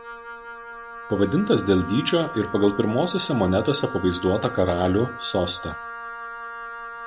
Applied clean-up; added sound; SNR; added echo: none; Wind instrument, woodwind instrument; 12 dB; none.